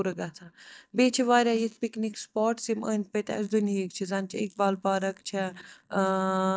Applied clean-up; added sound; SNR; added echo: neural mask model DeepFilterNet 3.